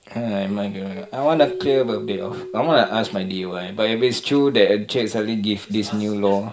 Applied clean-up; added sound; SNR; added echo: none; Keyboard (musical); 15 dB; reverberation time 0.4 s.